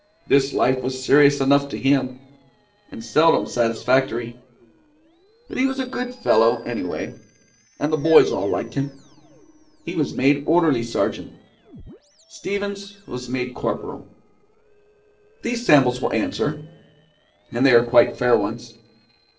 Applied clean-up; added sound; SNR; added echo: neural separator model SepFormer DNS4.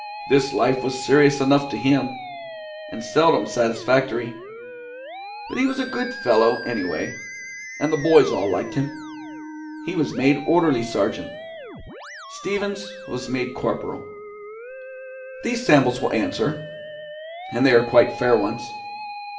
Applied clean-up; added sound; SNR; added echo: none; Musical instrument; 12 dB; reverberation time 0.5 s.